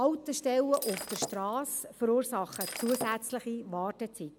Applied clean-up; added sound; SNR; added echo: none; Shatter; 9 dB; none.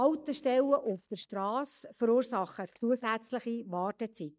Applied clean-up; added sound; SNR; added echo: neural mask model DeepFilterNet 3.